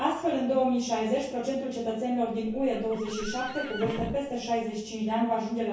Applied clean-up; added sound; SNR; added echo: none; Livestock, farm animals, working animals; 11 dB; reverberation time 0.6 s.